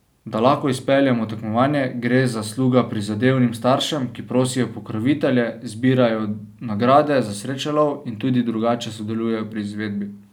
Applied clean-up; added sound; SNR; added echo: none; none; none; none.